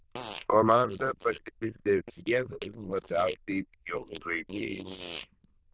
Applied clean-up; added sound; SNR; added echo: neural diffusion model UNIVERSE++.